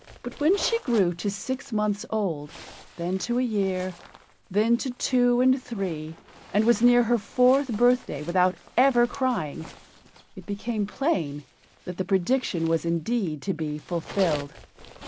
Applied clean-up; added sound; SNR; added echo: none; Zipper (clothing); 20 dB; none.